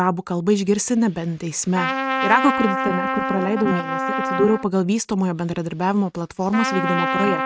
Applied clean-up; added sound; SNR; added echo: neural mask model RNNoise.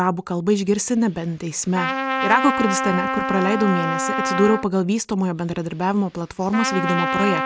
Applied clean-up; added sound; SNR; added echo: none; Trumpet; 4 dB; none.